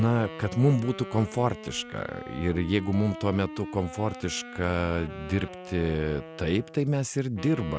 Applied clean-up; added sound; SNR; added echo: none; Wind instrument, woodwind instrument; 14 dB; none.